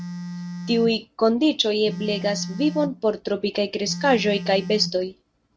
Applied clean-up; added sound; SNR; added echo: none; Telephone; 11 dB; none.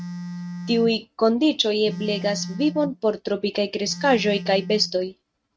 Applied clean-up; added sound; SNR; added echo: neural mask model RNNoise.